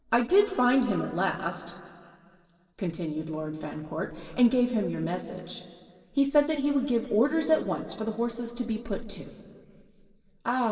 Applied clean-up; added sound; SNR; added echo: none; none; none; reverberation time 2.6 s.